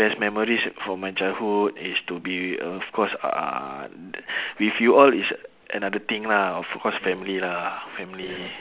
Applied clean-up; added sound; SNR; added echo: none; none; none; none.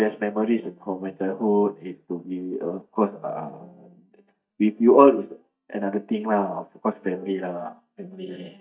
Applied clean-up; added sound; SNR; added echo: neural mask model DeepFilterNet 3.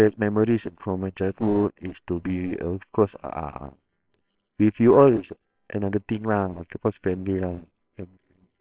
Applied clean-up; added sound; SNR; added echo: neural separator model SepFormer WHAMR!.